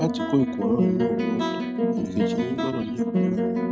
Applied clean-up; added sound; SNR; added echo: neural mask model RNNoise.